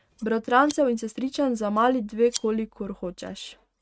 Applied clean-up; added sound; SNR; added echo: neural mask model RNNoise.